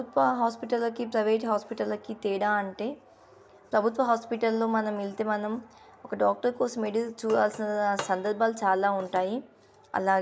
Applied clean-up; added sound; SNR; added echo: none; none; none; none.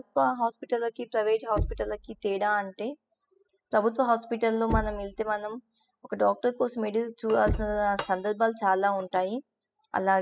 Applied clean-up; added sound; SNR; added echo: classical method spectral subtraction.